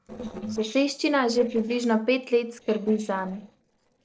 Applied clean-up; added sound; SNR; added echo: neural separator model SepFormer DNS4.